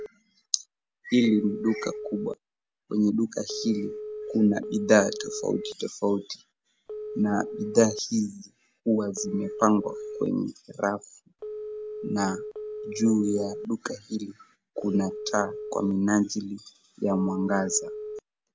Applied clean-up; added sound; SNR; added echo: none; Telephone; 11 dB; none.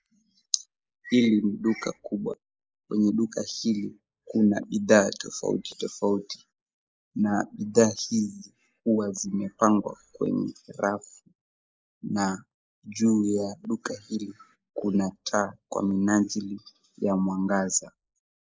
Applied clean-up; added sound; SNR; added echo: neural mask model Resemble Enhance denoiser.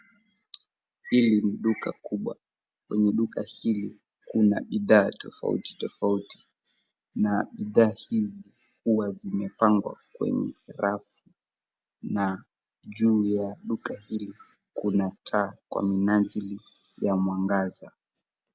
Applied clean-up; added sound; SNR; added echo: none; none; none; none.